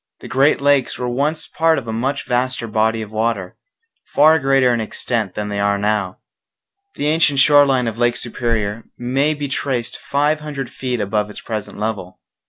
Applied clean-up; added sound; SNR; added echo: none; none; none; none.